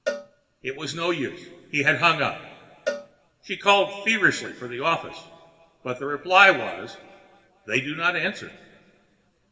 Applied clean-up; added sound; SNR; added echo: none; Cowbell; 13 dB; reverberation time 1.7 s.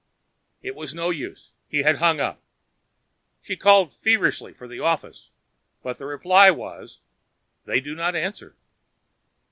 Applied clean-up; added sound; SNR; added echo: none; none; none; none.